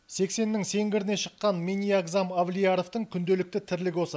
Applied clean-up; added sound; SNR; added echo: none; none; none; none.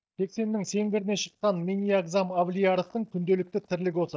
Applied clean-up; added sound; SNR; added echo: neural mask model DeepFilterNet 3.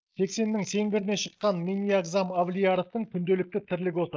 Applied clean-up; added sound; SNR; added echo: neural mask model Resemble Enhance denoiser.